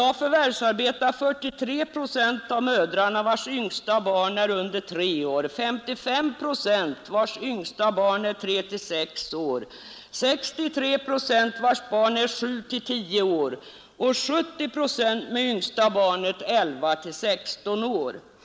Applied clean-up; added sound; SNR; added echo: none; none; none; none.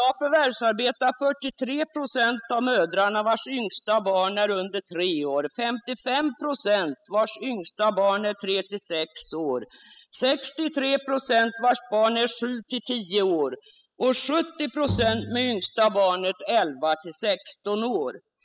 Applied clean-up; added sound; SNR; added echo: classical method spectral subtraction.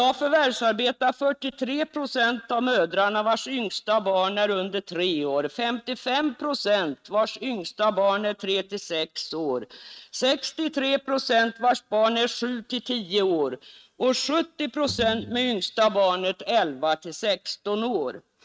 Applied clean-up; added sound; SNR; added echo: neural mask model RNNoise.